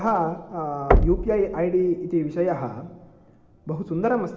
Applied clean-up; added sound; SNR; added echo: none; Knock; 1 dB; reverberation time 1.8 s.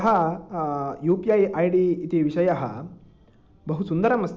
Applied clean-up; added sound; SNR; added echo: none; none; none; none.